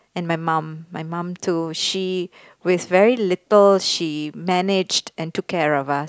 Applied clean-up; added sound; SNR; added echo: none; none; none; none.